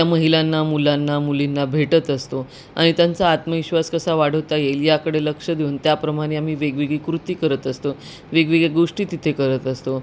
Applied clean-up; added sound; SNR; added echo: none; none; none; none.